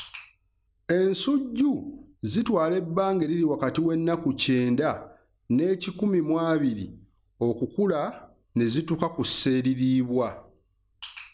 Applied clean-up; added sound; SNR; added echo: none; none; none; none.